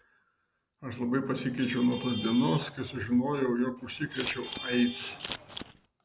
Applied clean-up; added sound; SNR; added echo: none; Traffic noise, roadway noise / Vehicle horn, car horn, honking + Scissors; 11 dB; none.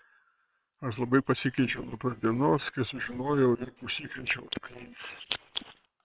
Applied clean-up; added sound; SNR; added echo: neural separator model SepFormer WHAM!.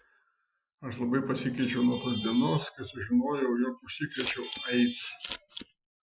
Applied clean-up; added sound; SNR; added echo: classical method Wiener filter.